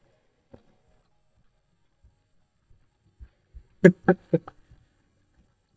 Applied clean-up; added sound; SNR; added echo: neural mask model DeepFilterNet 3.